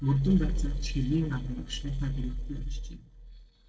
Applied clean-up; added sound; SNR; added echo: neural separator model SepFormer DNS4.